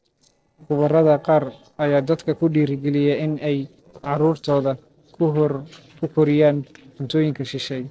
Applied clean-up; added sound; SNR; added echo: neural separator model SepFormer DNS4.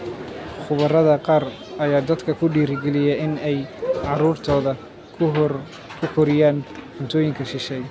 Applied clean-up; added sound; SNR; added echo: none; none; none; none.